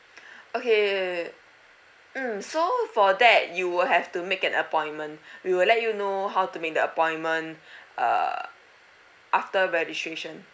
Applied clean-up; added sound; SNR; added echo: none; none; none; none.